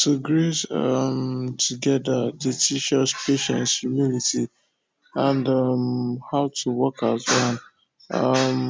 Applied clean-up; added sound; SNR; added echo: none; none; none; none.